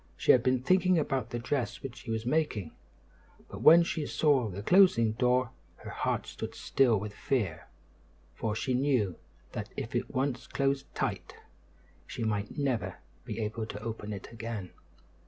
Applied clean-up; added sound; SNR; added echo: none; none; none; none.